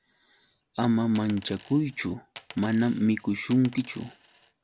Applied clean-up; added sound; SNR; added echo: none; Coin (dropping); 18 dB; none.